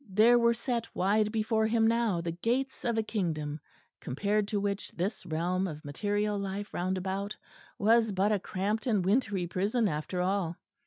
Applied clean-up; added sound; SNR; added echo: none; none; none; none.